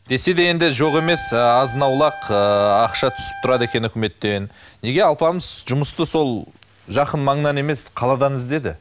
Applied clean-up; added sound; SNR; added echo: none; Trumpet; 13 dB; none.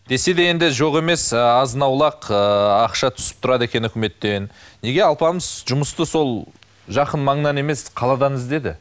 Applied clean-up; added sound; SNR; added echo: none; none; none; none.